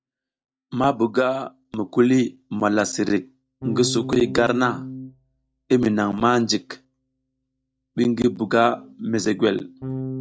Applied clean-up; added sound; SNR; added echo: neural mask model DeepFilterNet 3.